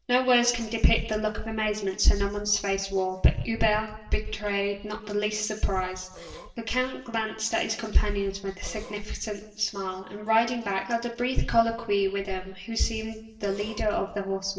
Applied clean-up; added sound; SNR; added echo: none; Burping, eructation; 18 dB; reverberation time 1.0 s.